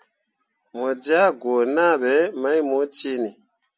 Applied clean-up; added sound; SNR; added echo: none; none; none; none.